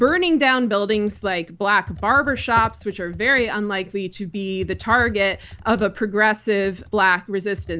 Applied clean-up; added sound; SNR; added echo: none; Computer keyboard; 18 dB; none.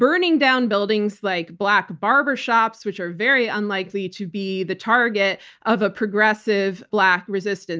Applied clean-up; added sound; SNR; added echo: none; none; none; none.